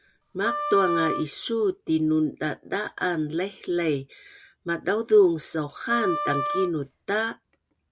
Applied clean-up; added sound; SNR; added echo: none; Wind instrument, woodwind instrument; 5 dB; none.